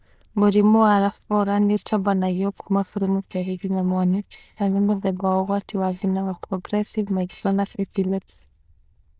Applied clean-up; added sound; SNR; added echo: neural diffusion model UNIVERSE++.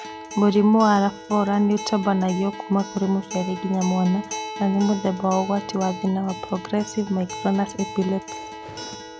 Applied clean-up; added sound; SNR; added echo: none; Acoustic guitar; 13 dB; none.